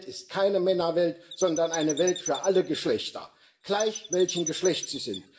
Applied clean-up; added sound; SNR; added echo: none; Chirp, tweet; 11 dB; reverberation time 0.5 s.